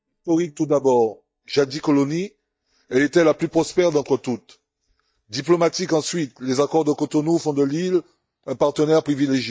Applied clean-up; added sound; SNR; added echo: neural mask model DeepFilterNet 3.